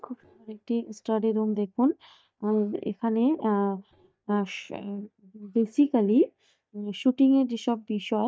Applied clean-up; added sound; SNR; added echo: neural mask model DeepFilterNet 3.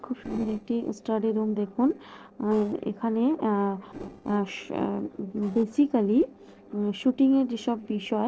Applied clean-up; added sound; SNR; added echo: neural separator model SepFormer DNS4.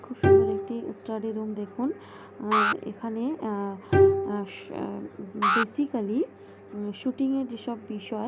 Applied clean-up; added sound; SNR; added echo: none; Bowed string instrument + Alarm; -4 dB; none.